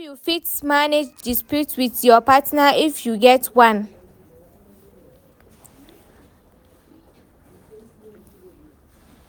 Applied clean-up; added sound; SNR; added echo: none; none; none; none.